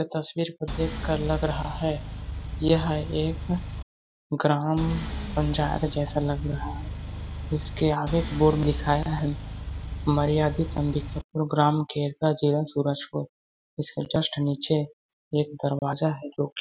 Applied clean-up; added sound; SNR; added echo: none; Engine; 6 dB; none.